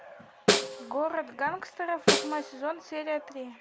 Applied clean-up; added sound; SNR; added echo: none; Snare drum; -3 dB; none.